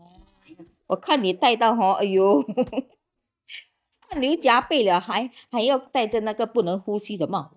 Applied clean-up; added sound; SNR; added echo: neural mask model DeepFilterNet 3.